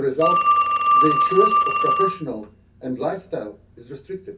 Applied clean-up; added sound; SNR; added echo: none; Telephone; -4 dB; reverberation time 0.3 s.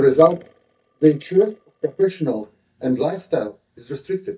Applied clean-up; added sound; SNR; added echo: neural mask model DeepFilterNet 3.